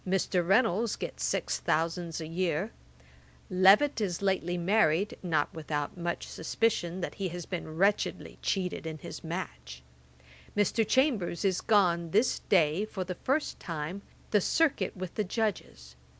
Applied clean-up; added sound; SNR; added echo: none; none; none; none.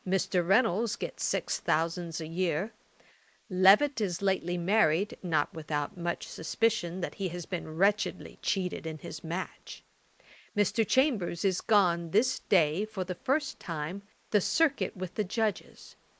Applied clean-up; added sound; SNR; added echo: neural mask model Resemble Enhance denoiser.